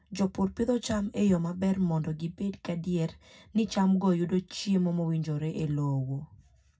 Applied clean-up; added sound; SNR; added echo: none; none; none; reverberation time 0.3 s.